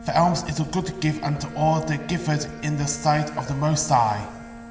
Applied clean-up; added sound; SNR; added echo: none; Bowed string instrument; 15 dB; reverberation time 2.2 s.